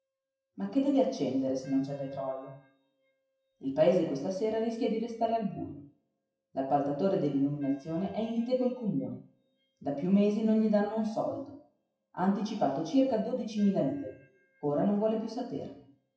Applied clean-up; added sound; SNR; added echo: classical method WPE with log-MMSE.